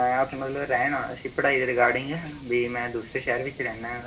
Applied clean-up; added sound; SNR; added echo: none; Hiss; 19 dB; reverberation time 0.4 s.